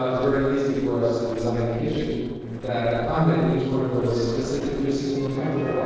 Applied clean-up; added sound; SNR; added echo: neural separator model SepFormer DNS4.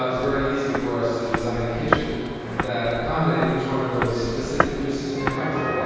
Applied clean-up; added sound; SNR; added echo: none; Walk, footsteps; 5 dB; reverberation time 2.2 s.